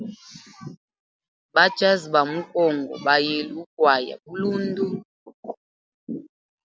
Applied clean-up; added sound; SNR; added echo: none; none; none; none.